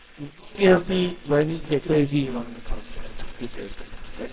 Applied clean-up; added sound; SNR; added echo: neural separator model SepFormer WHAMR!.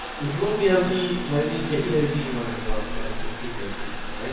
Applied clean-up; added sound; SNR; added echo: none; Trickle, dribble / Bathtub (filling or washing) / Water tap, faucet; 3 dB; reverberation time 1.1 s.